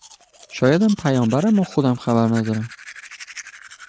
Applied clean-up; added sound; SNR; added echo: none; Domestic sounds, home sounds; 20 dB; none.